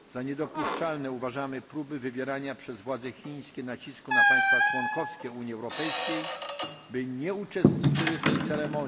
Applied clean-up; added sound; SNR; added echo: none; Squeak; -5 dB; none.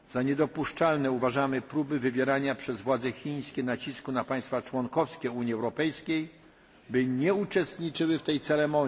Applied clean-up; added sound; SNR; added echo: none; none; none; none.